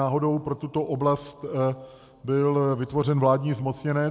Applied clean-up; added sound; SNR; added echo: none; none; none; none.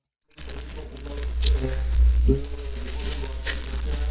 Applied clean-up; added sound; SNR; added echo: neural mask model DeepFilterNet 3.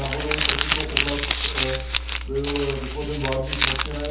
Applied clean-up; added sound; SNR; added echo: none; Crumpling, crinkling; -4 dB; reverberation time 0.6 s.